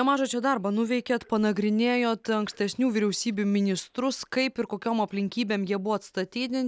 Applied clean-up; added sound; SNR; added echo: none; none; none; none.